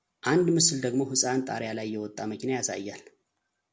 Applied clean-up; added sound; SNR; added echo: none; none; none; none.